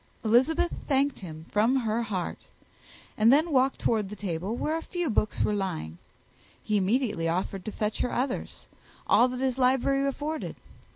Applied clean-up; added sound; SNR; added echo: none; none; none; none.